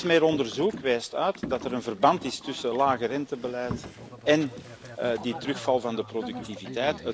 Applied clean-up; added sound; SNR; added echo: none; Boat, Water vehicle; 13 dB; none.